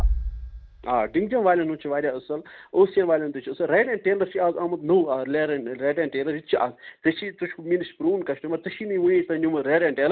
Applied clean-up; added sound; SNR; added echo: none; Bass drum; 13 dB; none.